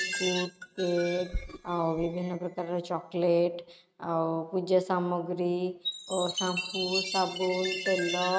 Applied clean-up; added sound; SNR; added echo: neural mask model RNNoise.